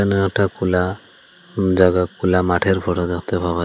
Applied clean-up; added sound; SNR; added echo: none; none; none; none.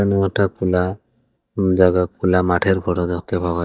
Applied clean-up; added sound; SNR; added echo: neural mask model DeepFilterNet 3.